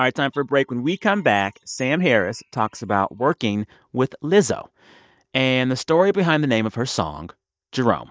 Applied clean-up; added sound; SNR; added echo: neural mask model DeepFilterNet 3.